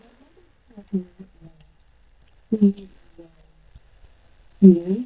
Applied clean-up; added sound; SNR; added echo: neural mask model DeepFilterNet 3.